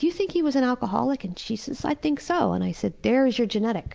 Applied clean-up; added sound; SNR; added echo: none; none; none; none.